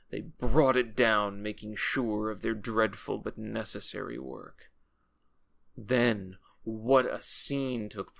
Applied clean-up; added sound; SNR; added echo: none; none; none; none.